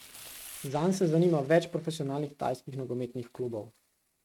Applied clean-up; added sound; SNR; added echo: neural mask model RNNoise.